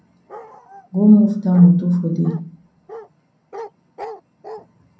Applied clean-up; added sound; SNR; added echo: none; Bark; 20 dB; reverberation time 0.6 s.